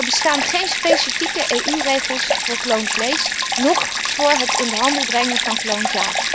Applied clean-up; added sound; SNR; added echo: none; Stream; -1 dB; none.